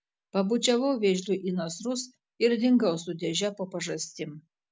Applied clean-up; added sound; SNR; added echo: none; none; none; none.